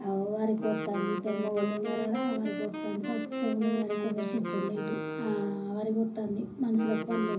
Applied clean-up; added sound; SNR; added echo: none; Wind instrument, woodwind instrument; 5 dB; reverberation time 0.5 s.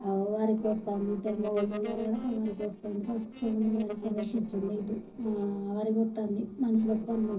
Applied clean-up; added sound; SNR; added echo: neural separator model SepFormer DNS4.